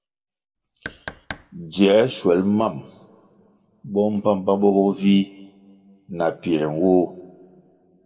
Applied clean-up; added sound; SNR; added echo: none; Knock; 16 dB; reverberation time 1.1 s.